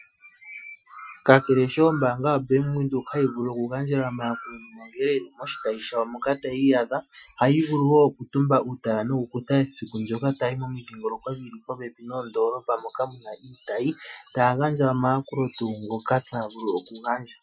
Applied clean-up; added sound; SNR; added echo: classical method Wiener filter.